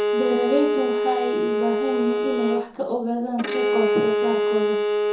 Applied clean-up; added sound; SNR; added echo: none; Bowed string instrument; -3 dB; reverberation time 0.6 s.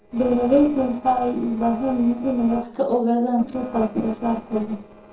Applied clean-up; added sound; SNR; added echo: neural separator model SepFormer DNS4.